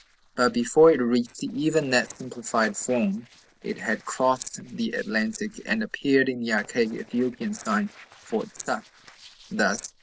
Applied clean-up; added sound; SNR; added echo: neural separator model SepFormer DNS4.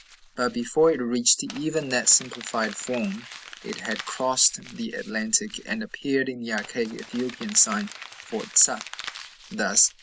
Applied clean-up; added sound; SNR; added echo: none; Crumpling, crinkling; 17 dB; none.